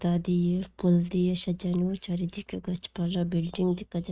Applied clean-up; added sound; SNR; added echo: neural mask model RNNoise.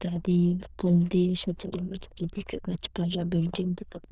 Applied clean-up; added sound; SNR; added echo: neural diffusion model UNIVERSE++.